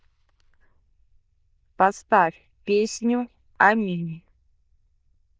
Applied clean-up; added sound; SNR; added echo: neural diffusion model UNIVERSE++.